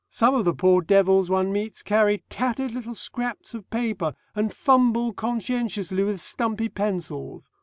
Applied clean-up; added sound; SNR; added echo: none; none; none; none.